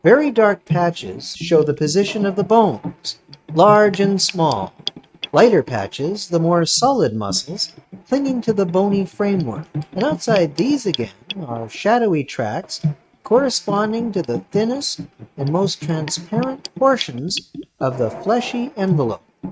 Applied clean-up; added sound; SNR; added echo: neural mask model RNNoise.